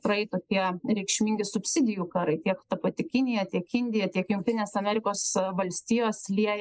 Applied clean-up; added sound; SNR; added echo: neural mask model Resemble Enhance denoiser.